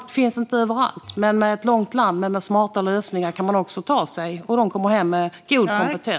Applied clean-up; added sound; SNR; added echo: none; none; none; none.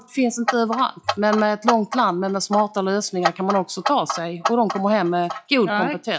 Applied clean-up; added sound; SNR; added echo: classical method log-MMSE.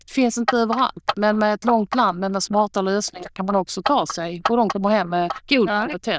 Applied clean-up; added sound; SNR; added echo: neural diffusion model UNIVERSE++.